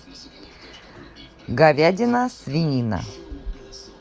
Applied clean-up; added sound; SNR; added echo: none; none; none; none.